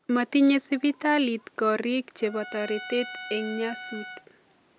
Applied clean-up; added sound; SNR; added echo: none; Trumpet; 15 dB; none.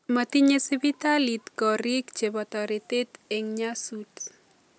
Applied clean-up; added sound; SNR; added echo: none; none; none; none.